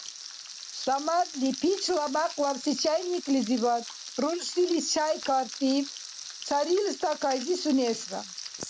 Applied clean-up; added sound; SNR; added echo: none; Frying (food); 13 dB; none.